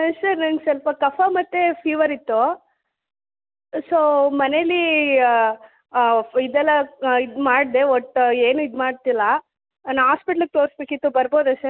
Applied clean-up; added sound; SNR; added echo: none; none; none; none.